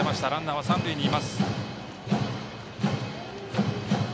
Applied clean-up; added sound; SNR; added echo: none; none; none; none.